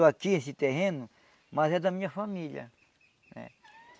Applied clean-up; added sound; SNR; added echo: none; none; none; none.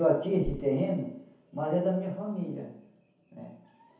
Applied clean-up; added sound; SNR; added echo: none; Bird; 14 dB; reverberation time 0.7 s.